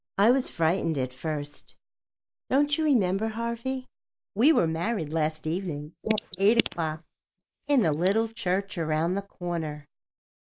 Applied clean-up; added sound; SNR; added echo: neural mask model Resemble Enhance denoiser.